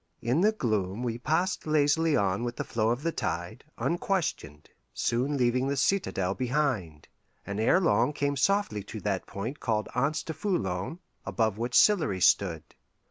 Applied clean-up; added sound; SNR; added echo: none; none; none; none.